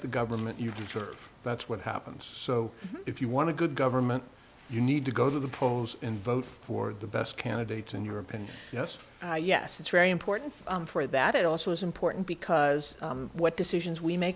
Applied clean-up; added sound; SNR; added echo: none; none; none; none.